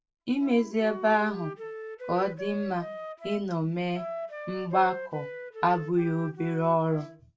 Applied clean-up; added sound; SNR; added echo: none; Wind instrument, woodwind instrument; 11 dB; reverberation time 0.2 s.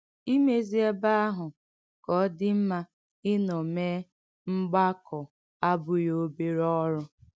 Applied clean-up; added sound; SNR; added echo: none; none; none; none.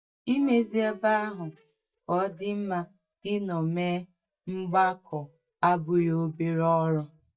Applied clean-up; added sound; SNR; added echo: neural mask model DeepFilterNet 3.